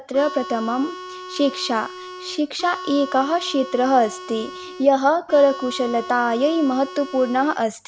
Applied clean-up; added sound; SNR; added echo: none; Harmonica; 13 dB; none.